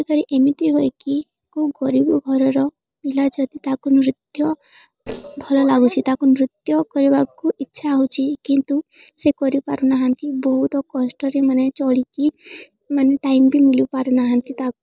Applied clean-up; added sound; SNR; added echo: neural separator model SepFormer DNS4.